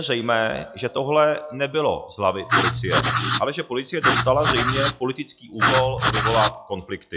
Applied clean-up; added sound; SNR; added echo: classical method log-MMSE.